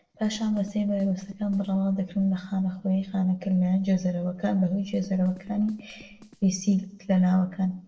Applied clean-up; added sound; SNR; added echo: neural separator model SepFormer DNS4.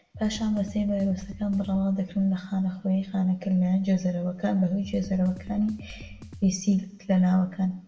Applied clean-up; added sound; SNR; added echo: none; Drum kit; 16 dB; reverberation time 0.6 s.